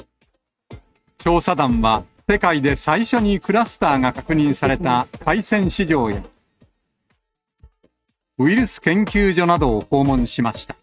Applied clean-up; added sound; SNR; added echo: neural mask model RNNoise.